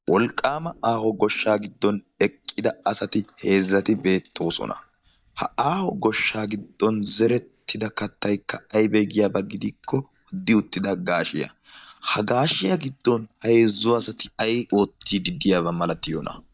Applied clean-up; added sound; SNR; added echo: neural mask model DeepFilterNet 3.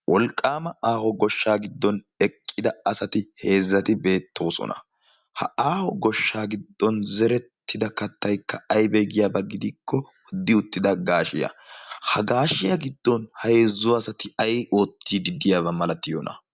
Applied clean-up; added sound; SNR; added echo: none; none; none; none.